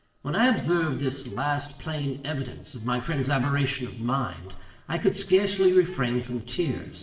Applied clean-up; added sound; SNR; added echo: neural separator model SepFormer DNS4.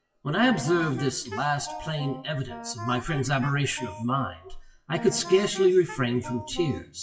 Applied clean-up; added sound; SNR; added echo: classical method WPE with log-MMSE.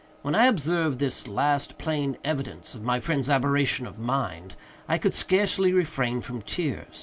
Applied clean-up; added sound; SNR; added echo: none; none; none; none.